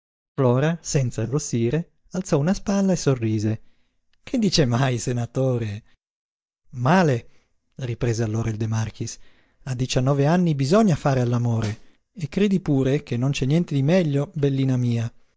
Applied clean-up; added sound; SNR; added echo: neural mask model DeepFilterNet 3.